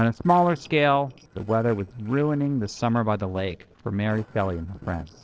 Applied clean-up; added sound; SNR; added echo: neural separator model SepFormer DNS4.